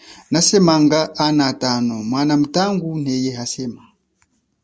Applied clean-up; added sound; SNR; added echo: none; none; none; none.